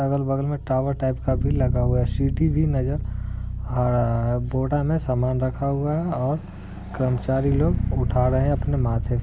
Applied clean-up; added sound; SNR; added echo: none; Bass guitar; 4 dB; none.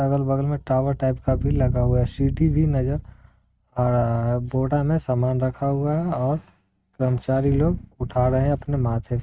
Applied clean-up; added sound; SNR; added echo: neural mask model RNNoise.